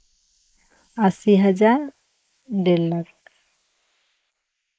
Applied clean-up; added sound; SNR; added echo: neural mask model Resemble Enhance denoiser.